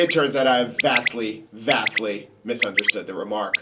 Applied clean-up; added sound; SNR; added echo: none; Bird; 4 dB; reverberation time 0.2 s.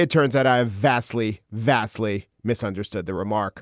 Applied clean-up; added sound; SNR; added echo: none; none; none; none.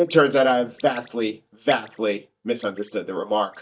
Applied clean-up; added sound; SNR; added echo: neural mask model DeepFilterNet 3.